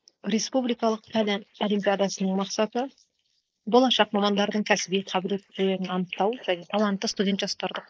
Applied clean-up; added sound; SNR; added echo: neural mask model Resemble Enhance denoiser.